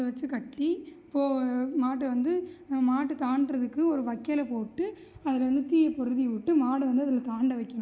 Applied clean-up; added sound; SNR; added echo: none; none; none; none.